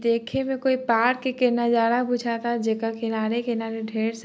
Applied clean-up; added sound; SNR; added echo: none; none; none; none.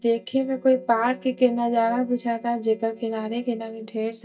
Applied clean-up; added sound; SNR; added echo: neural mask model DeepFilterNet 3.